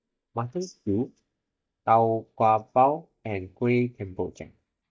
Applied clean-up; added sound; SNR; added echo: neural mask model DeepFilterNet 3.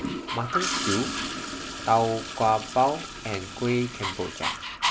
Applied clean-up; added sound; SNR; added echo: none; Dog + Toilet flush / Gurgling; 4 dB; none.